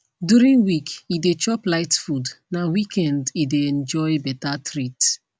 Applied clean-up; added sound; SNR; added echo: none; none; none; none.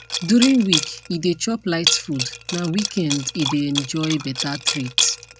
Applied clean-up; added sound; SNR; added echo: none; Liquid; 4 dB; none.